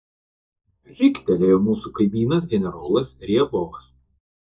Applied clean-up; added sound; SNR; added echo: neural mask model DeepFilterNet 3.